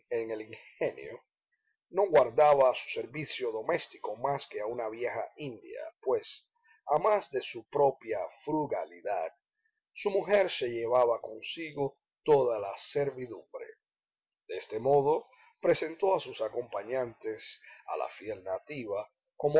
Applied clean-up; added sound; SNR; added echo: none; none; none; none.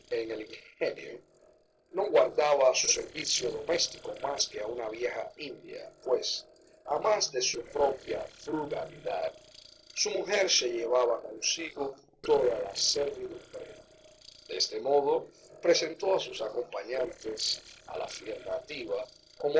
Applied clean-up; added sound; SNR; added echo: neural separator model SepFormer DNS4.